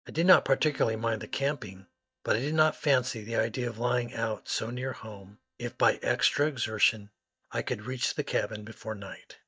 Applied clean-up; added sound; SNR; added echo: neural mask model DeepFilterNet 3.